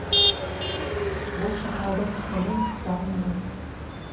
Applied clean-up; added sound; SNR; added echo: none; Motor vehicle (road); -3 dB; reverberation time 0.6 s.